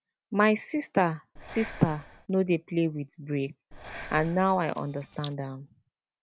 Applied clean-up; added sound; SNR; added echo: none; Camera + Breathing; 17 dB; none.